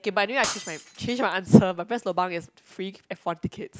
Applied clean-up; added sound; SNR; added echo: none; Shatter; 13 dB; none.